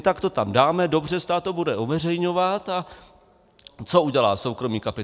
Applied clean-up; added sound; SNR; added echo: none; none; none; none.